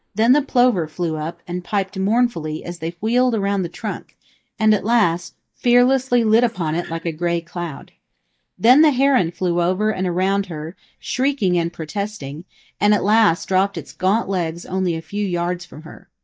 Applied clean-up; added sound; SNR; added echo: neural mask model DeepFilterNet 3.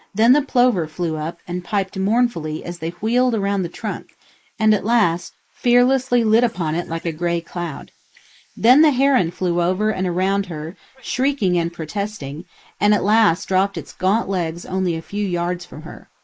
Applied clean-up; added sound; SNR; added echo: neural mask model Resemble Enhance denoiser.